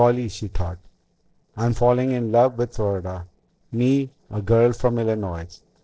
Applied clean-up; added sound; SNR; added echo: neural separator model SepFormer DNS4.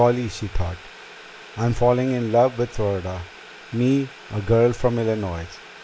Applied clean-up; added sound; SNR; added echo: none; Boiling; 20 dB; none.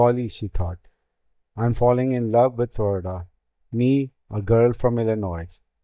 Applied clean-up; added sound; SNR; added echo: neural mask model DeepFilterNet 3.